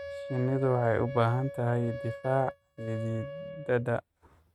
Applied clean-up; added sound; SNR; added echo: neural mask model RNNoise.